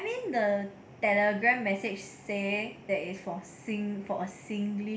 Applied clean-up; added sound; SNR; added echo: none; none; none; none.